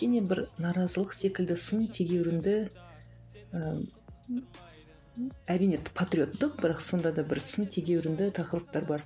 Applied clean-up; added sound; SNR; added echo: none; none; none; none.